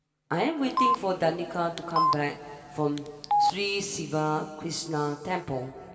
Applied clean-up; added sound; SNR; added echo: none; Telephone; -1 dB; reverberation time 2.4 s.